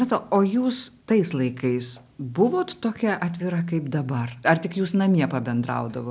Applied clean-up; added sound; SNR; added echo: none; none; none; none.